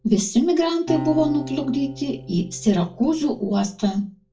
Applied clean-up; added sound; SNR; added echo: none; Acoustic guitar; 14 dB; reverberation time 0.2 s.